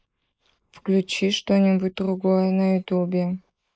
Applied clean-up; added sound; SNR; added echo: neural mask model Resemble Enhance denoiser.